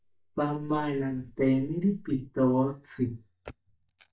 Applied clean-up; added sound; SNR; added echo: neural mask model DeepFilterNet 3.